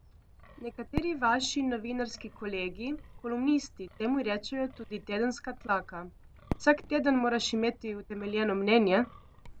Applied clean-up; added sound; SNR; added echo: none; Wind + Fireworks; 15 dB; none.